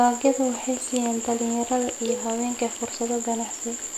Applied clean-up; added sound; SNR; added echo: none; Cowbell; 13 dB; none.